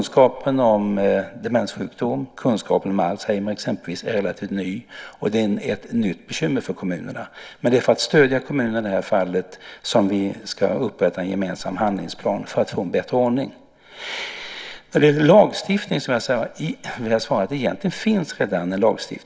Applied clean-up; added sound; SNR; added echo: none; none; none; none.